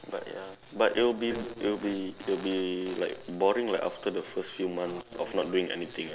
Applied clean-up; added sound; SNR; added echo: none; Fart; 19 dB; none.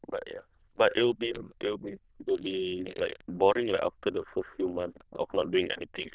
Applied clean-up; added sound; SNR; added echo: neural diffusion model UNIVERSE++.